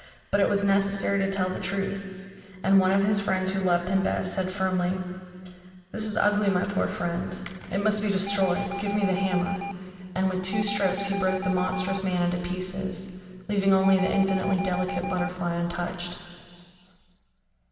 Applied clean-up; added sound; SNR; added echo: none; Alarm; 8 dB; reverberation time 2.3 s.